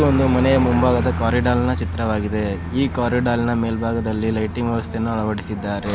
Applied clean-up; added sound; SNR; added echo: none; Aircraft; 5 dB; none.